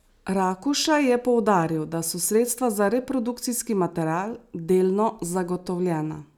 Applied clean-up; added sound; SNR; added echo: none; none; none; none.